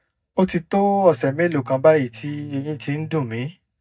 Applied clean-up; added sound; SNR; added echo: neural mask model DeepFilterNet 3.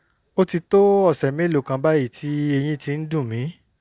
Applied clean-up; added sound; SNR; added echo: none; none; none; none.